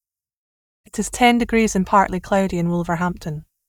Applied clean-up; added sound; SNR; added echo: neural mask model DeepFilterNet 3.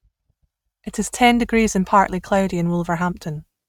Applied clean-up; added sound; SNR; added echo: neural mask model RNNoise.